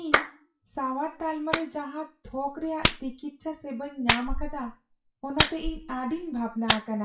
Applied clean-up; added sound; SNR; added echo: classical method WPE with log-MMSE.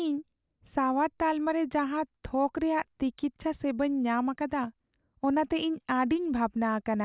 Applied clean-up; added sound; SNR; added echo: none; none; none; none.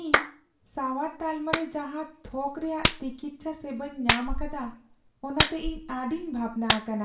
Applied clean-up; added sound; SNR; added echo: none; Clapping; -1 dB; reverberation time 0.4 s.